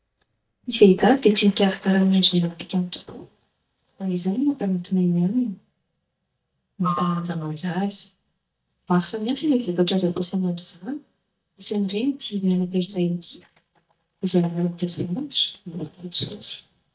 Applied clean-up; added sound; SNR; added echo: neural mask model DeepFilterNet 3.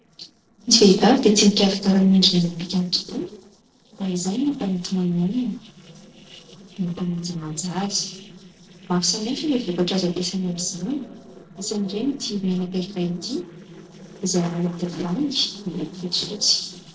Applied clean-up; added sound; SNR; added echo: neural separator model SepFormer DNS4.